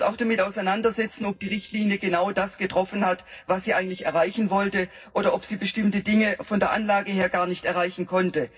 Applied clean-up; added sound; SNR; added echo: neural separator model SepFormer DNS4.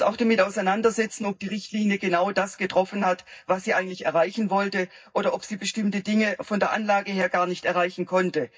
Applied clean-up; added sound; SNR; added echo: neural mask model DeepFilterNet 3.